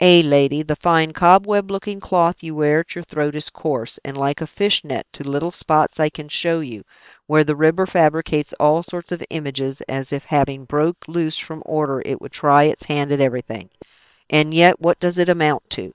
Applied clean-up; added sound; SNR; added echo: neural separator model SepFormer WHAM!.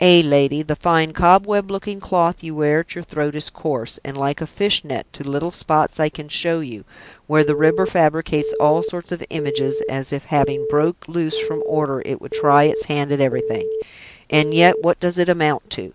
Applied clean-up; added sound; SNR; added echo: none; Telephone; 6 dB; none.